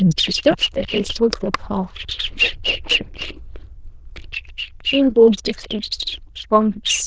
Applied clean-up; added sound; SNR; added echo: neural diffusion model UNIVERSE++.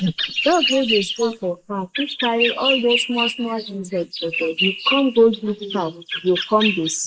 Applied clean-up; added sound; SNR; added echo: neural mask model Resemble Enhance denoiser.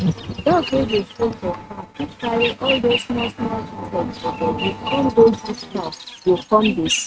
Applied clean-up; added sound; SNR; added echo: neural mask model RNNoise.